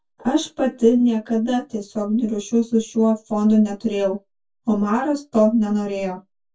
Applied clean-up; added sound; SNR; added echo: none; none; none; reverberation time 0.1 s.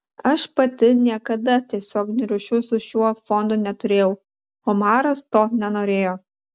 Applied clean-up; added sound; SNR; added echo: none; none; none; none.